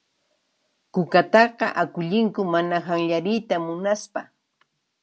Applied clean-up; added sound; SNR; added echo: none; none; none; none.